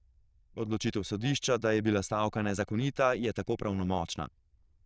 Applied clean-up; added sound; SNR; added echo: neural diffusion model UNIVERSE++.